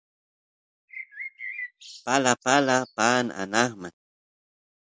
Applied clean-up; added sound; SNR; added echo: none; Bird; 14 dB; none.